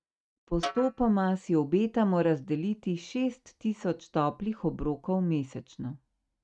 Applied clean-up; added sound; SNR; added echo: neural mask model RNNoise.